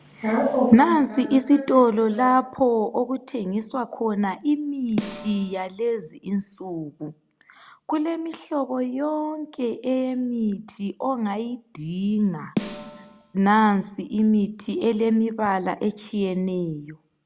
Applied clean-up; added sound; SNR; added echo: none; Snare drum; 12 dB; none.